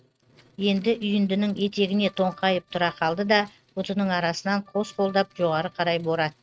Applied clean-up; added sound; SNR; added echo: neural mask model RNNoise.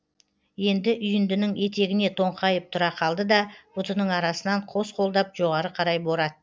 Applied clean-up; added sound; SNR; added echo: none; none; none; none.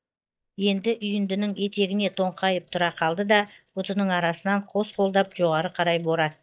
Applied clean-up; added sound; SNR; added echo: neural mask model DeepFilterNet 3.